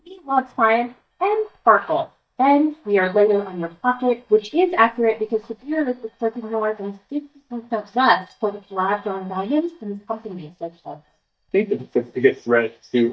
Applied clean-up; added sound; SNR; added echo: neural mask model DeepFilterNet 3.